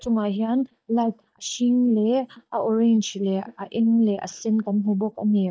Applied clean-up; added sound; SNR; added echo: neural mask model DeepFilterNet 3.